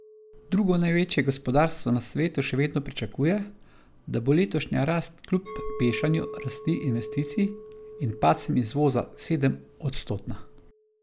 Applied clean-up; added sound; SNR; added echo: none; Chink, clink; 16 dB; none.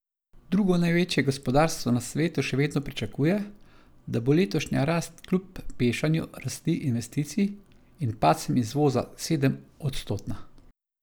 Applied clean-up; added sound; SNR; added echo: none; none; none; none.